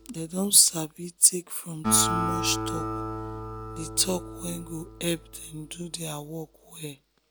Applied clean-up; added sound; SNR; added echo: none; Acoustic guitar; 6 dB; none.